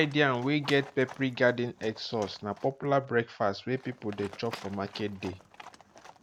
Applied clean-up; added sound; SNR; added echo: none; Livestock, farm animals, working animals; 18 dB; none.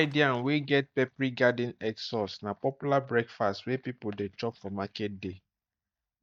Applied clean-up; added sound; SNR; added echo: neural mask model DeepFilterNet 3.